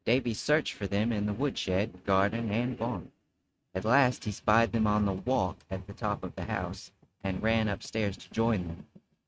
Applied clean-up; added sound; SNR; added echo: neural mask model RNNoise.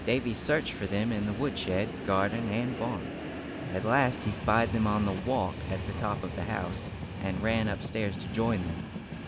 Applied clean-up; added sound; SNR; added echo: none; Train; 6 dB; none.